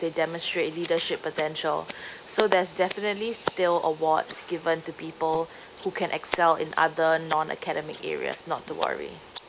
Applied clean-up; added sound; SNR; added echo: neural mask model Resemble Enhance denoiser.